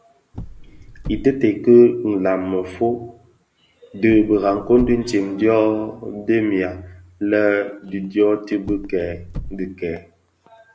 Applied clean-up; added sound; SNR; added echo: none; Car; 13 dB; none.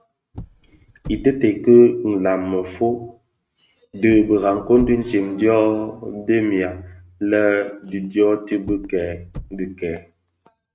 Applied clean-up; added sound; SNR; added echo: neural mask model RNNoise.